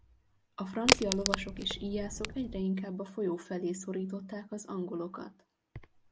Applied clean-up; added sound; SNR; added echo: none; Crack; -4 dB; none.